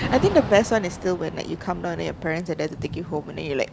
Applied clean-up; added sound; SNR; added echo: none; Thunder / Rain; 10 dB; none.